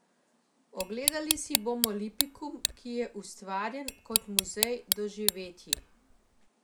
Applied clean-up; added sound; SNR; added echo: none; Tick; -4 dB; none.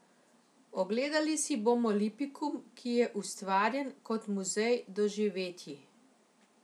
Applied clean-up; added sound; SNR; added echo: none; none; none; none.